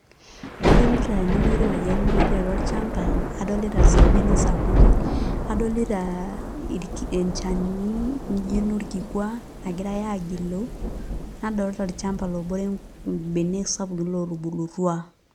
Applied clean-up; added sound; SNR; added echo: none; Thunder / Rain; -4 dB; none.